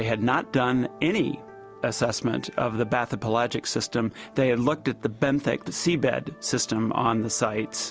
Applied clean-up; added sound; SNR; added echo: none; none; none; none.